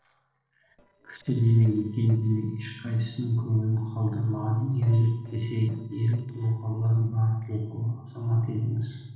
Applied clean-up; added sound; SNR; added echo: neural separator model SepFormer DNS4.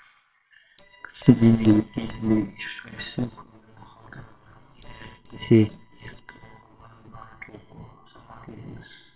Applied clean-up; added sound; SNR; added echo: neural separator model SepFormer WHAMR!.